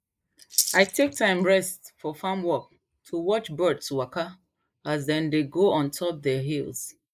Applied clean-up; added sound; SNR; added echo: neural mask model Resemble Enhance denoiser.